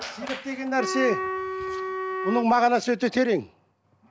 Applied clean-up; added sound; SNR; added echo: none; Wind instrument, woodwind instrument; 6 dB; none.